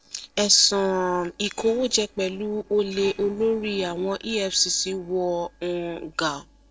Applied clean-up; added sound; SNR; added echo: neural separator model SepFormer DNS4.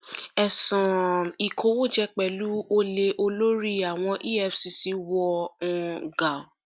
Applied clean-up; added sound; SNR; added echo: none; none; none; none.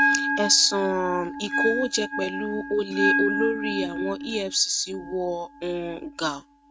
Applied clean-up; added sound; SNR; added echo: neural mask model RNNoise.